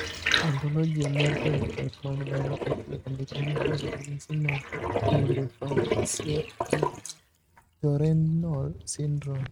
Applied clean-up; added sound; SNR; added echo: neural mask model RNNoise.